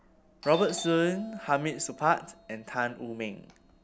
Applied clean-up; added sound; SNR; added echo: none; Doorbell; 16 dB; none.